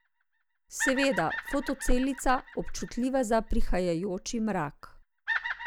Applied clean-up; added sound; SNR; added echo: none; Bird vocalization, bird call, bird song; 10 dB; none.